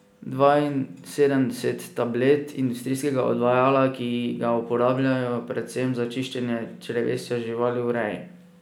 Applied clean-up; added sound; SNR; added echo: none; none; none; none.